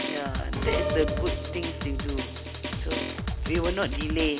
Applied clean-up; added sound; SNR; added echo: none; Piano + Drum; -2 dB; none.